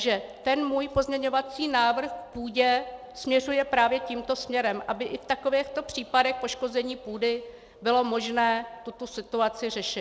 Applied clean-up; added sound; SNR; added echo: none; none; none; none.